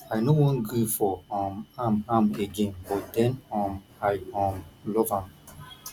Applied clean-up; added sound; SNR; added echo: none; none; none; none.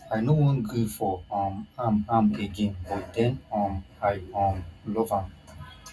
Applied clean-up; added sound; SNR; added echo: none; none; none; reverberation time 0.3 s.